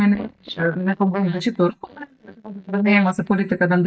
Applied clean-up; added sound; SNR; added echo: neural mask model DeepFilterNet 3.